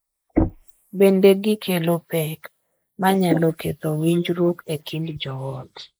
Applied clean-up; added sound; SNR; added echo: neural mask model Resemble Enhance denoiser.